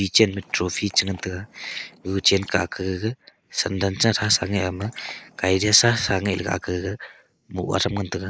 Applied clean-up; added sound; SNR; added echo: neural mask model Resemble Enhance denoiser.